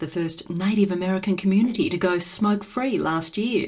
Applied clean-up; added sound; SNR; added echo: neural separator model SepFormer DNS4.